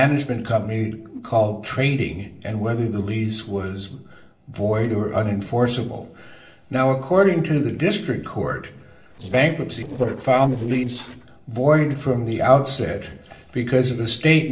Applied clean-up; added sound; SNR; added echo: neural separator model SepFormer DNS4.